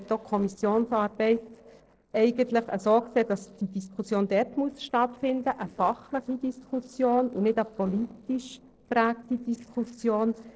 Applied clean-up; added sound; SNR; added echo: neural separator model SepFormer DNS4.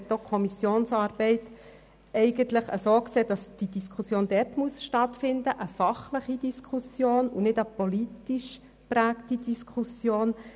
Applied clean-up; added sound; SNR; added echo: none; none; none; none.